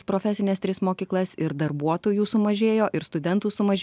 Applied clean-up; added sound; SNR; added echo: none; none; none; none.